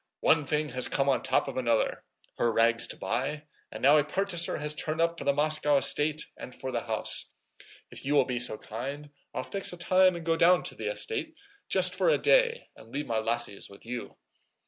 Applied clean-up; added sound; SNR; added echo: none; none; none; none.